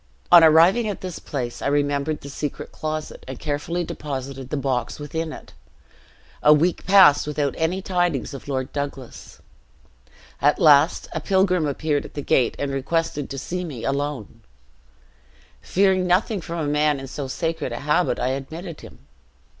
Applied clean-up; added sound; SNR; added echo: none; none; none; none.